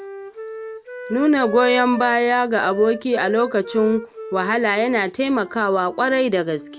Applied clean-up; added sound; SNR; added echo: none; Wind instrument, woodwind instrument; 14 dB; none.